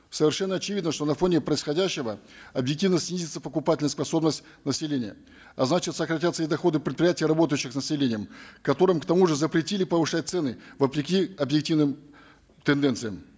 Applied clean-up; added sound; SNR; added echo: none; none; none; none.